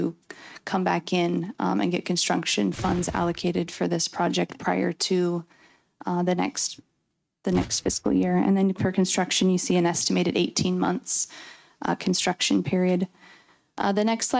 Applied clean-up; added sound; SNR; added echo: neural mask model RNNoise.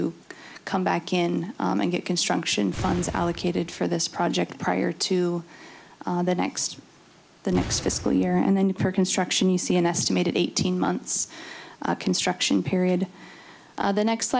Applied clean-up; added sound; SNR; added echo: none; Boom; 12 dB; none.